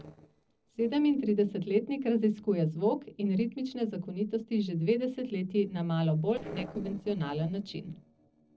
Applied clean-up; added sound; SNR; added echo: neural separator model SepFormer DNS4.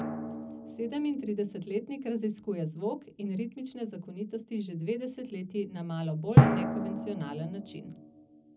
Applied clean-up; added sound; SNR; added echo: none; Drum; -3 dB; reverberation time 0.4 s.